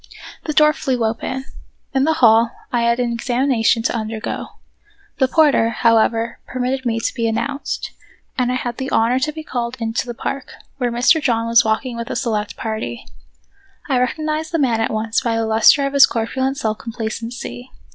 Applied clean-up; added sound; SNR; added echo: none; none; none; none.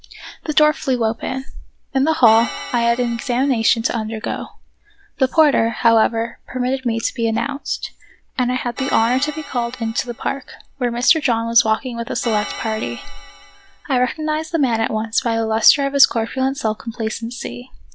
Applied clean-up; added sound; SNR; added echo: none; Organ; 14 dB; none.